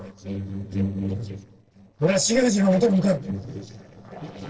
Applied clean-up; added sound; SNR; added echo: neural separator model SepFormer DNS4.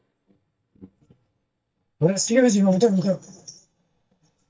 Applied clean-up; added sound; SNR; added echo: neural mask model DeepFilterNet 3.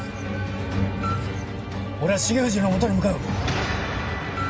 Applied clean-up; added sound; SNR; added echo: none; none; none; none.